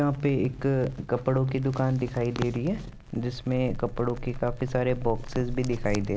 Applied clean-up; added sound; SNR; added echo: none; Crackle; 10 dB; none.